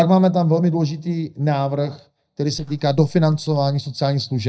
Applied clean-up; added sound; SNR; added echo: neural mask model DeepFilterNet 3.